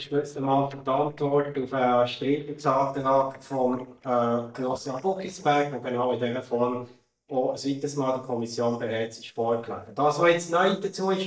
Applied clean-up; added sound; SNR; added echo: neural mask model DeepFilterNet 3.